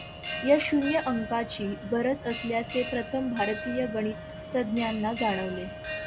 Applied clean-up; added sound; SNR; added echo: none; Bell; 8 dB; none.